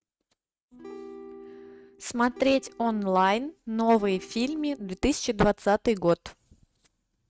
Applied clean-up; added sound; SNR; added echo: neural mask model RNNoise.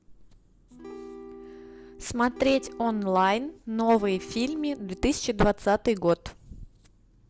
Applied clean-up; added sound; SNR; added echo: none; Acoustic guitar / Strum; 16 dB; none.